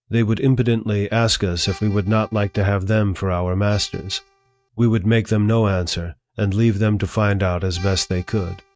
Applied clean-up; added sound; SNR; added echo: neural mask model RNNoise.